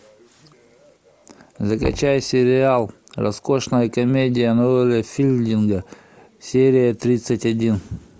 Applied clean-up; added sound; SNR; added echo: none; Knock; 16 dB; none.